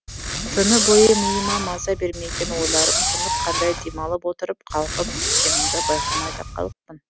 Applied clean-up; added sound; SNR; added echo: none; Fireworks; -1 dB; none.